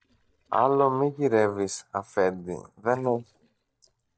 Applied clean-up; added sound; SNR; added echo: neural mask model DeepFilterNet 3.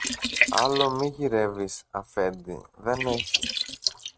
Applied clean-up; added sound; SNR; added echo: neural mask model RNNoise.